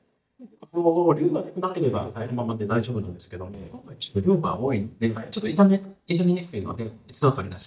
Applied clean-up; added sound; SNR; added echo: neural mask model DeepFilterNet 3.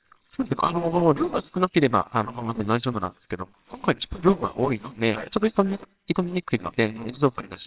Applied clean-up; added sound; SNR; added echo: neural separator model SepFormer WHAMR!.